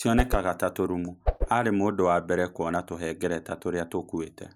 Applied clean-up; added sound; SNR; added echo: neural mask model Resemble Enhance denoiser.